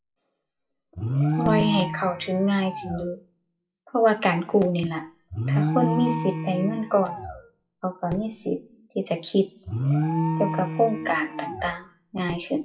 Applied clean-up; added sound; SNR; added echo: classical method WPE with log-MMSE.